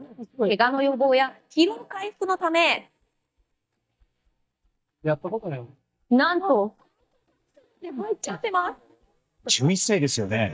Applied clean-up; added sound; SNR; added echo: neural mask model DeepFilterNet 3.